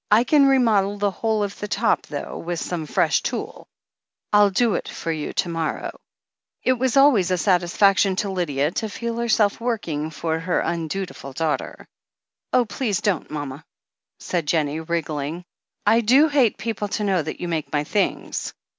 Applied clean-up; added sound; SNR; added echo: none; none; none; none.